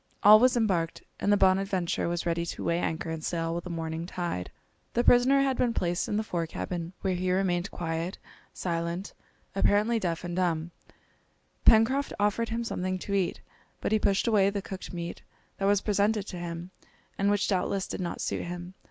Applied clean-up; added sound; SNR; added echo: none; none; none; none.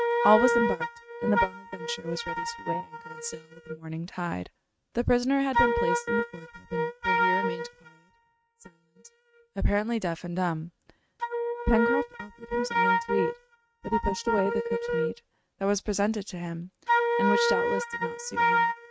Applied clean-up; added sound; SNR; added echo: neural mask model RNNoise.